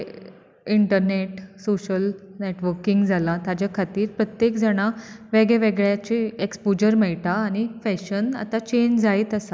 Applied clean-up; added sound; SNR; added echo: none; none; none; none.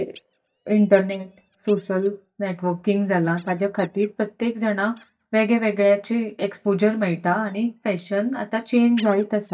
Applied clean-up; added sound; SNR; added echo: neural mask model DeepFilterNet 3.